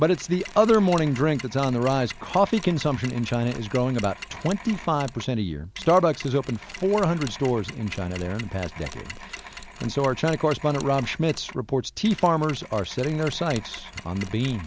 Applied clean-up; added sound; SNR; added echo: none; Mechanisms; 15 dB; none.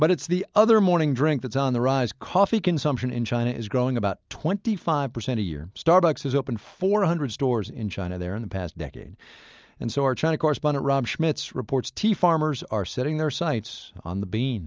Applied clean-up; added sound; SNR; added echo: none; none; none; none.